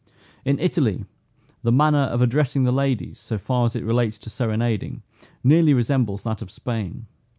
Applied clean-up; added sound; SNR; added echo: none; none; none; none.